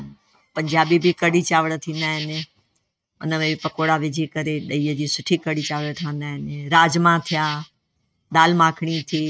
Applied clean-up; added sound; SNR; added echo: neural mask model RNNoise.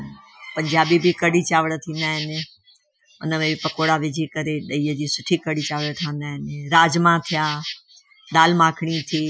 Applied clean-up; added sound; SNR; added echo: classical method Wiener filter.